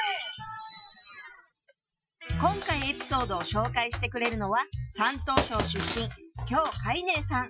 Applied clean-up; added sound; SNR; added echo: classical method Wiener filter.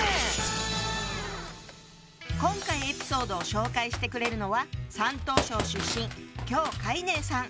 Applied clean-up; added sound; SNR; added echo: none; Computer keyboard; 9 dB; none.